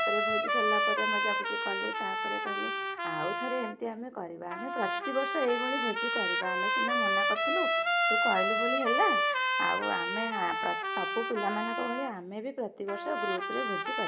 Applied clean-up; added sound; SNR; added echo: none; Trumpet; -4 dB; none.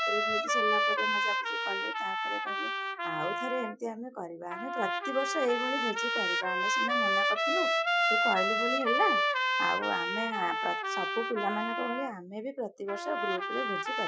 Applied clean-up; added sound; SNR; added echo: classical method Wiener filter.